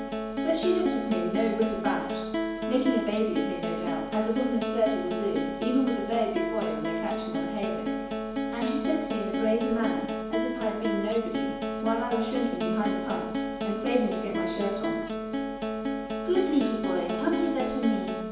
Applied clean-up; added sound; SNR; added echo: none; Acoustic guitar; 1 dB; reverberation time 0.9 s.